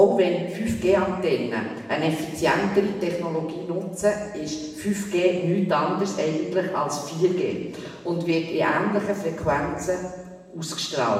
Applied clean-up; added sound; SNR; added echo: none; none; none; reverberation time 1.2 s.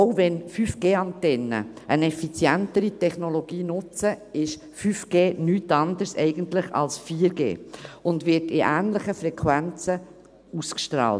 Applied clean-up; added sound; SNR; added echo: none; none; none; none.